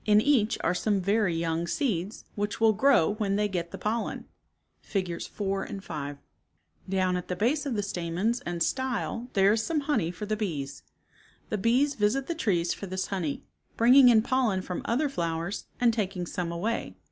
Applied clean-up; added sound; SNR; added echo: none; none; none; none.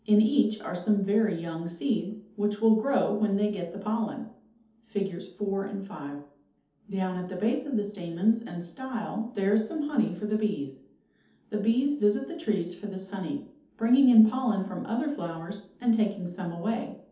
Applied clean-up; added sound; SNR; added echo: none; none; none; reverberation time 0.6 s.